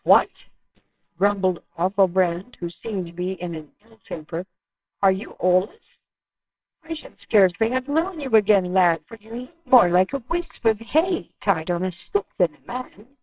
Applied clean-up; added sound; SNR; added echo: neural separator model SepFormer WHAMR!.